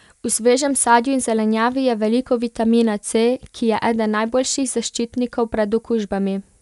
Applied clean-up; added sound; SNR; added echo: none; none; none; none.